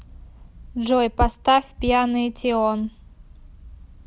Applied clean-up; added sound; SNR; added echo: none; none; none; none.